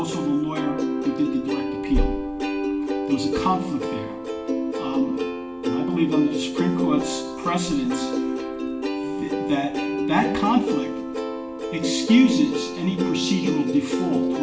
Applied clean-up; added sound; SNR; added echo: none; Plucked string instrument; 1 dB; reverberation time 0.8 s.